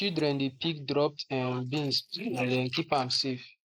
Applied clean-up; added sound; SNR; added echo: neural mask model Resemble Enhance denoiser.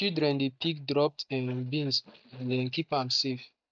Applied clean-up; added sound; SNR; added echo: neural mask model DeepFilterNet 3.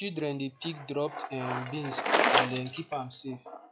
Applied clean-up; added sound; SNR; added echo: classical method log-MMSE.